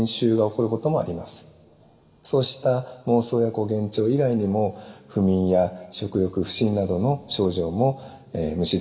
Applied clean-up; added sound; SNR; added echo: none; none; none; reverberation time 2.5 s.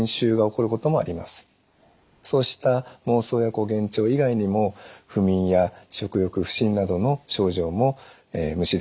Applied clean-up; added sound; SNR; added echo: none; none; none; none.